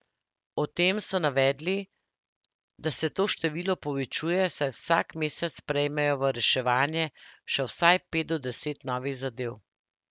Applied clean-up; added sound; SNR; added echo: none; none; none; none.